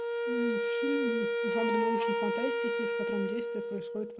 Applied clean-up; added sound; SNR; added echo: none; Wind instrument, woodwind instrument; -4 dB; none.